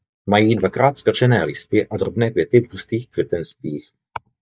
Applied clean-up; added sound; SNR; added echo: neural mask model DeepFilterNet 3.